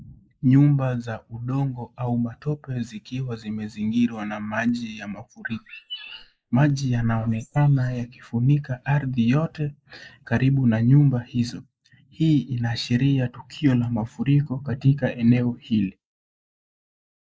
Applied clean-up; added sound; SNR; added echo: neural mask model Resemble Enhance denoiser.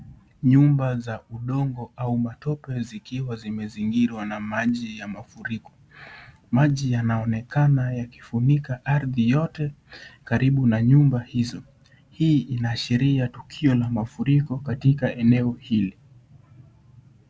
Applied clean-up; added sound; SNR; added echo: none; none; none; none.